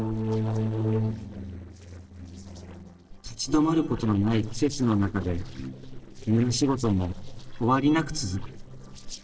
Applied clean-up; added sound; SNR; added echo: neural separator model SepFormer DNS4.